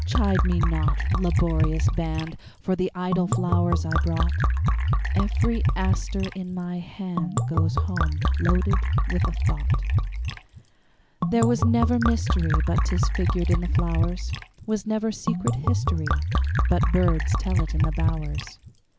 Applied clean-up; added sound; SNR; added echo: none; Liquid; -5 dB; none.